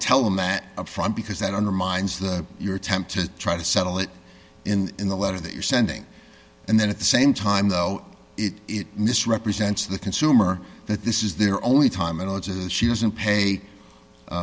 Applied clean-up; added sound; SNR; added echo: none; none; none; none.